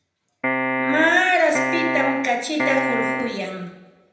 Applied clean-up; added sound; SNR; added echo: none; Piano; 1 dB; reverberation time 0.8 s.